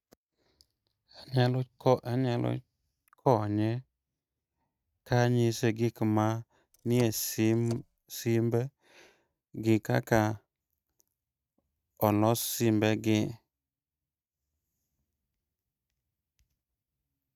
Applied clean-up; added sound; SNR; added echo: neural mask model RNNoise.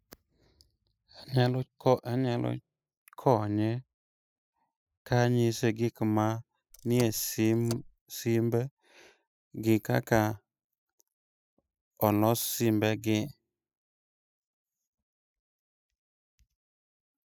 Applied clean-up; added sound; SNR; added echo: classical method spectral subtraction.